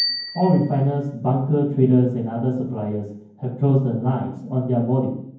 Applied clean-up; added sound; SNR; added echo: none; Bicycle bell; 15 dB; reverberation time 0.9 s.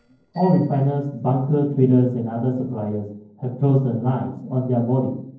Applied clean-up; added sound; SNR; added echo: neural separator model SepFormer DNS4.